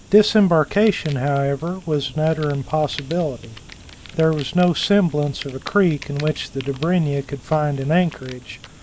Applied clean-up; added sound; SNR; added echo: none; Fire; 19 dB; none.